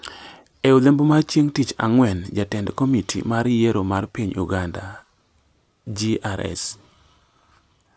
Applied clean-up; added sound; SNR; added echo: none; none; none; none.